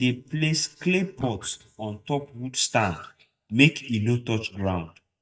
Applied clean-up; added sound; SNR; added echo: neural mask model DeepFilterNet 3.